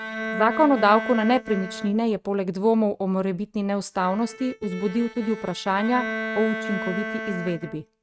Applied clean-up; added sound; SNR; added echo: neural mask model RNNoise.